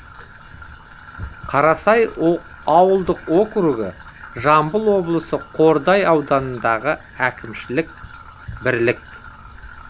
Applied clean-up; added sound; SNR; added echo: none; Trickle, dribble / Traffic noise, roadway noise; 19 dB; none.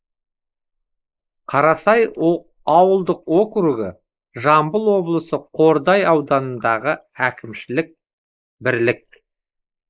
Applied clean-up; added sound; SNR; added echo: neural mask model Resemble Enhance denoiser.